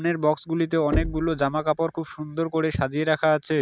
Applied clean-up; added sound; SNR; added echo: none; Knock; 9 dB; none.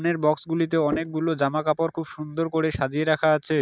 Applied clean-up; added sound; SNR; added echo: neural mask model DeepFilterNet 3.